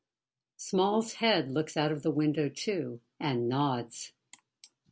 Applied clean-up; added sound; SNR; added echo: none; none; none; none.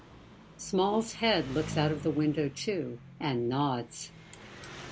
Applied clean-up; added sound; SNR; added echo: none; Engine; 13 dB; none.